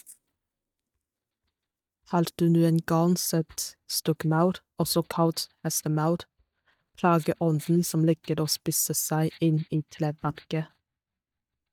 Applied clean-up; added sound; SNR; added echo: neural mask model DeepFilterNet 3.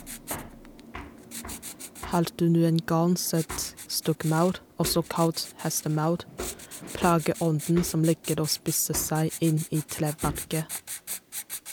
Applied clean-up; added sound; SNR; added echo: none; Hammer + Writing; 12 dB; none.